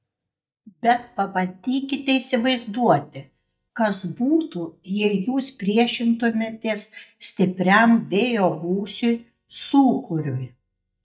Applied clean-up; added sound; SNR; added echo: neural mask model DeepFilterNet 3.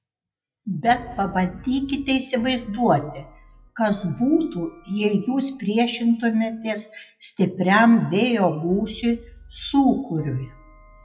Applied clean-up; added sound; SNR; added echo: classical method WPE with log-MMSE.